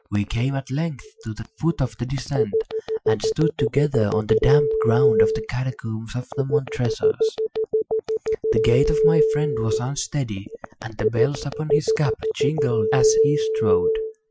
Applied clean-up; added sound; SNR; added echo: classical method Wiener filter.